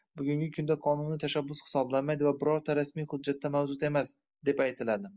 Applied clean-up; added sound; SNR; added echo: none; none; none; none.